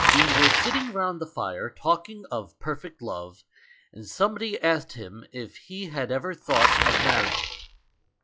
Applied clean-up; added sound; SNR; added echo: classical method log-MMSE.